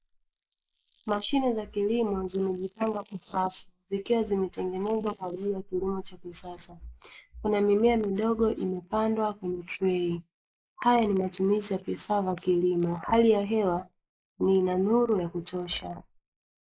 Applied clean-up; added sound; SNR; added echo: neural mask model Resemble Enhance denoiser.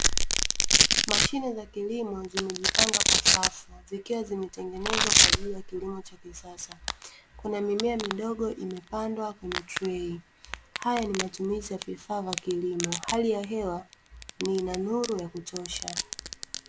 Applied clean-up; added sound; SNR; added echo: none; Domestic sounds, home sounds; -3 dB; none.